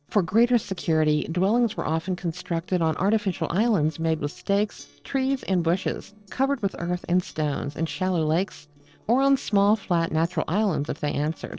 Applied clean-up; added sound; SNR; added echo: neural separator model SepFormer DNS4.